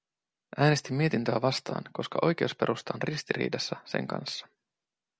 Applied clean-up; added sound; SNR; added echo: none; none; none; none.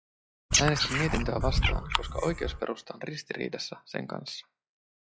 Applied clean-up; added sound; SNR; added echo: classical method log-MMSE.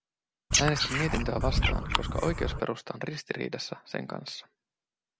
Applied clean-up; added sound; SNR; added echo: none; Frog; -5 dB; none.